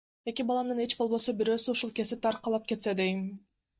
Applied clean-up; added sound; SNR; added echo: neural mask model DeepFilterNet 3.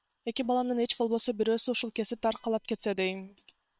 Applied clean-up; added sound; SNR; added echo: neural separator model SepFormer WHAM!.